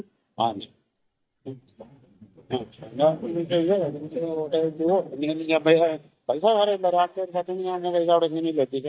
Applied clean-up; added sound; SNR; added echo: neural mask model DeepFilterNet 3.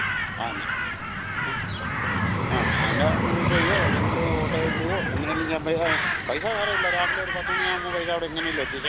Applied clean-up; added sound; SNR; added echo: none; Crow + Vehicle; -4 dB; none.